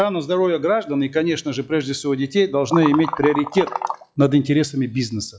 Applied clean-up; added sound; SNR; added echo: classical method log-MMSE.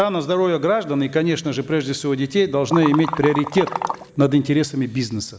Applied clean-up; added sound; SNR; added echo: none; Liquid; 6 dB; none.